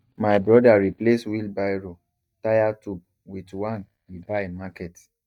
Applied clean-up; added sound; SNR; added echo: neural mask model DeepFilterNet 3.